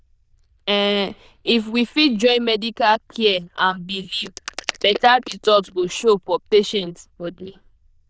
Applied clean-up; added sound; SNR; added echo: neural diffusion model UNIVERSE++.